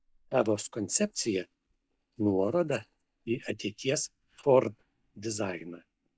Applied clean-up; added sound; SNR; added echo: neural mask model DeepFilterNet 3.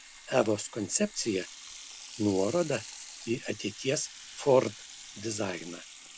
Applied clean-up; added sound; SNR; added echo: none; Sink (filling or washing) / Water tap, faucet; 15 dB; none.